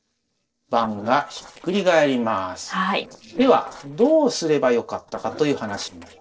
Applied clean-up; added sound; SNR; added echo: neural separator model SepFormer DNS4.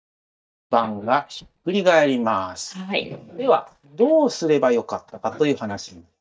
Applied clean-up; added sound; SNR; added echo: neural mask model DeepFilterNet 3.